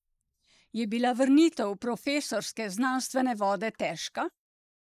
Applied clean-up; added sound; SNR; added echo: neural mask model Resemble Enhance denoiser.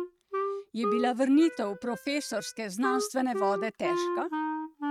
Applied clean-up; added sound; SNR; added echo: neural mask model RNNoise.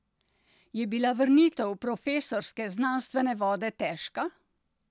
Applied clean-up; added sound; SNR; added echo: none; none; none; none.